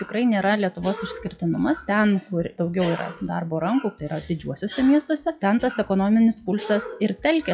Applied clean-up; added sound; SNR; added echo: classical method WPE with log-MMSE.